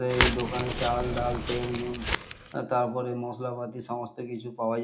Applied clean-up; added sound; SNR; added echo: none; Crackle; 0 dB; reverberation time 0.4 s.